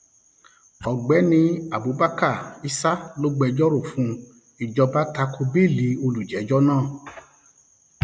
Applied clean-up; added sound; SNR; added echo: none; none; none; none.